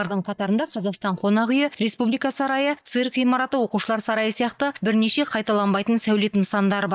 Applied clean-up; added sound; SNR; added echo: neural mask model DeepFilterNet 3.